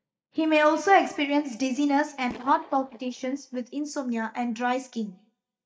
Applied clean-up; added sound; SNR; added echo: neural mask model DeepFilterNet 3.